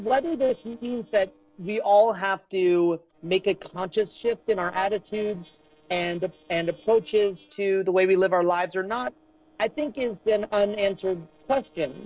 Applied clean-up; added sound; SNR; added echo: neural separator model SepFormer DNS4.